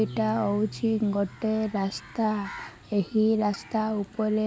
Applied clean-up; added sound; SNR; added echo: none; Piano; 18 dB; none.